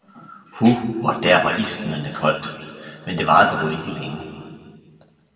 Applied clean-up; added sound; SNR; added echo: none; Tools; 14 dB; reverberation time 2.2 s.